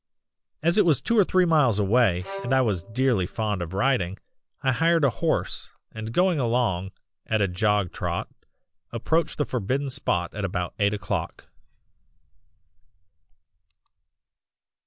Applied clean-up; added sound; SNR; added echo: none; Bowed string instrument; 16 dB; none.